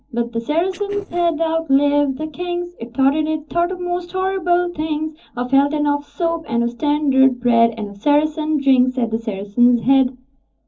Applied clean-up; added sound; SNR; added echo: neural separator model SepFormer DNS4.